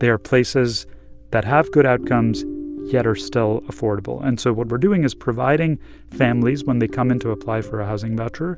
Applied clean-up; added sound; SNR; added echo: none; none; none; none.